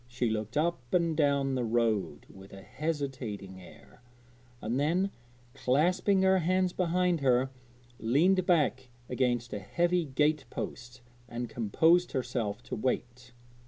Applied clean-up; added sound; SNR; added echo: none; none; none; none.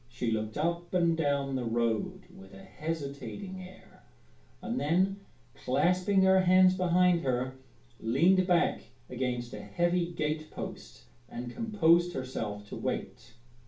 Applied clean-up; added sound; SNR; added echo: none; none; none; reverberation time 0.3 s.